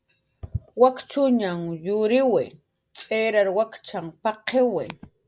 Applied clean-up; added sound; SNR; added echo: none; none; none; none.